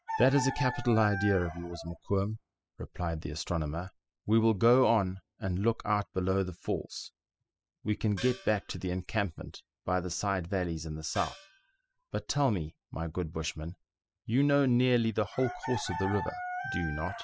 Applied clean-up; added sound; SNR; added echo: classical method spectral subtraction.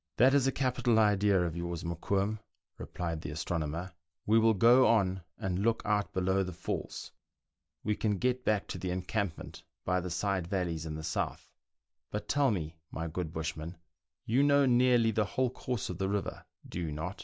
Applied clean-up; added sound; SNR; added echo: none; none; none; none.